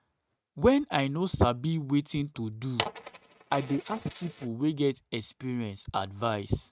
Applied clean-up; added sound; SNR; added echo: neural mask model RNNoise.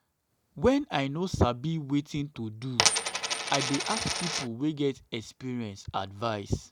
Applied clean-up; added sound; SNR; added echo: none; Coin (dropping); -2 dB; none.